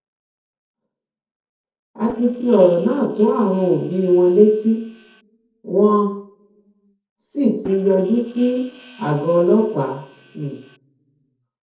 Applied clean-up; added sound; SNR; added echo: neural separator model SepFormer DNS4.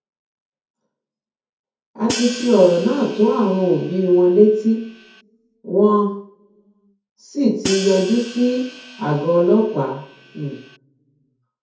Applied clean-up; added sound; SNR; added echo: none; Hi-hat; 14 dB; reverberation time 0.6 s.